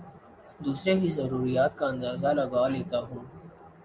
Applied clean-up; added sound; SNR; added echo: none; none; none; none.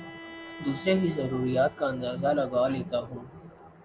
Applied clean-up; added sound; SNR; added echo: none; Bowed string instrument; 18 dB; none.